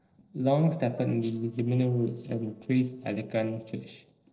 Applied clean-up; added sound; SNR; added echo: neural separator model SepFormer DNS4.